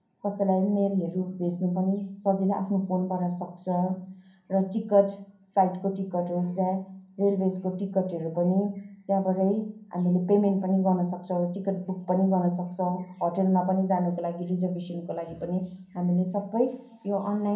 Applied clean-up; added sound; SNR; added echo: none; none; none; reverberation time 0.6 s.